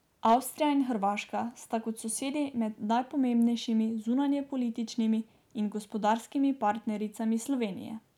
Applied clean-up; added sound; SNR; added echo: none; none; none; none.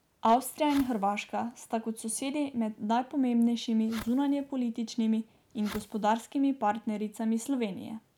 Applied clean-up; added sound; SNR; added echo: none; Fireworks; 18 dB; none.